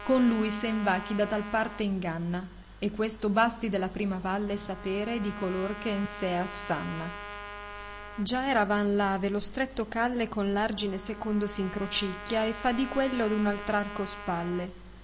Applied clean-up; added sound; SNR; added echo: none; Trumpet; 15 dB; none.